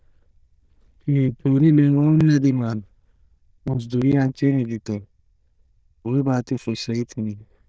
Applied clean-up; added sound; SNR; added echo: neural diffusion model UNIVERSE++.